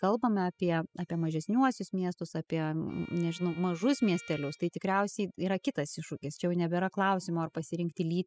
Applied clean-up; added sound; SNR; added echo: classical method spectral subtraction.